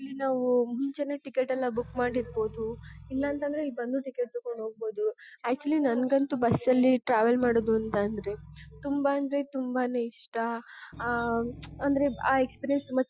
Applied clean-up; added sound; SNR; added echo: classical method Wiener filter.